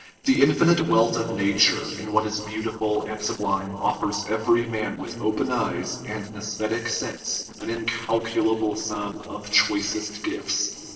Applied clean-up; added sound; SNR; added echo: neural separator model SepFormer DNS4.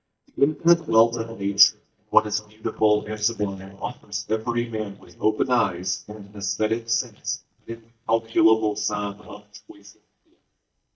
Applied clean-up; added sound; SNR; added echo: neural mask model DeepFilterNet 3.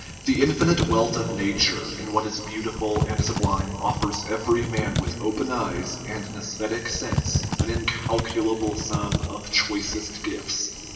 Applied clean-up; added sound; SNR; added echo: none; Typing; 4 dB; reverberation time 2.9 s.